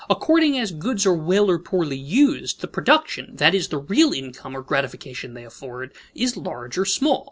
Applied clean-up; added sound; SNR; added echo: none; none; none; none.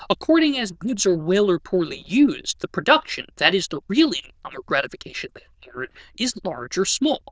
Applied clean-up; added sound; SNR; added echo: neural diffusion model UNIVERSE++.